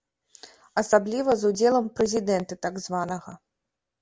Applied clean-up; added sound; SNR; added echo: none; none; none; none.